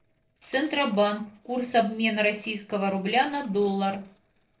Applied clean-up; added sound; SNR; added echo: neural separator model SepFormer DNS4.